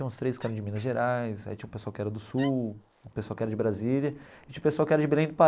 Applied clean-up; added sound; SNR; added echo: neural mask model Resemble Enhance denoiser.